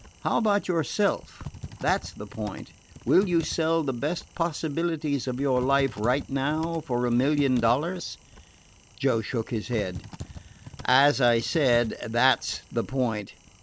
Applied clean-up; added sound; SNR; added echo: none; Typing; 17 dB; none.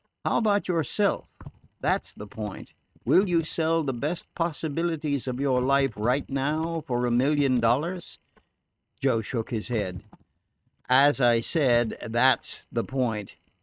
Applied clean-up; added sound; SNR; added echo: neural mask model RNNoise.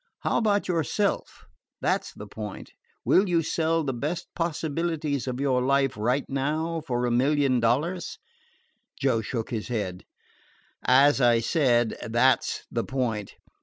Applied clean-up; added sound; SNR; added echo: none; none; none; none.